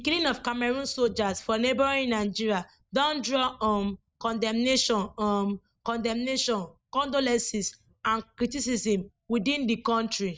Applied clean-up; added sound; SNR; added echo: neural mask model RNNoise.